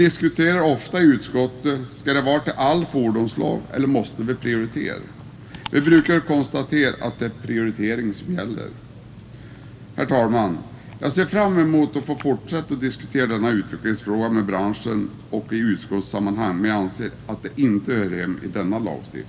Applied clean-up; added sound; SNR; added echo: none; Tick-tock; 18 dB; reverberation time 1.3 s.